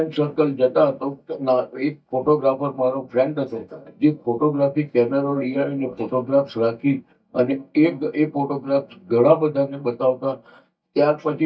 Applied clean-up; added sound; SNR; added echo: neural mask model DeepFilterNet 3.